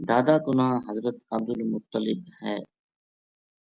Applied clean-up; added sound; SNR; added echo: none; none; none; none.